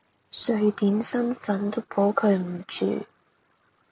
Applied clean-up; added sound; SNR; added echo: none; none; none; none.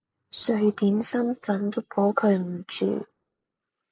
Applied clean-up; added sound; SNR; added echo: neural mask model Resemble Enhance denoiser.